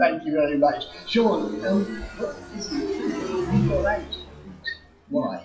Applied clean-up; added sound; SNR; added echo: classical method WPE with log-MMSE.